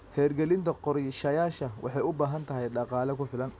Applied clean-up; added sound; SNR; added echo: none; none; none; none.